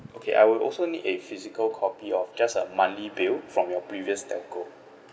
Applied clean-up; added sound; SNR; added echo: none; none; none; none.